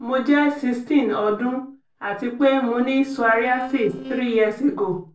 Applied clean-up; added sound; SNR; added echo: neural separator model SepFormer DNS4.